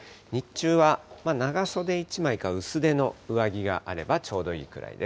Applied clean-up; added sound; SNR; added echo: none; none; none; none.